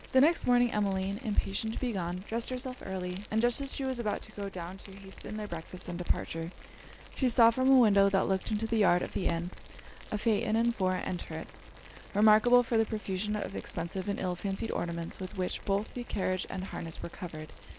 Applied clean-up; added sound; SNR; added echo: none; Boiling; 15 dB; none.